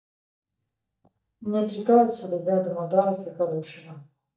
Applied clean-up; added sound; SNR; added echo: neural mask model DeepFilterNet 3.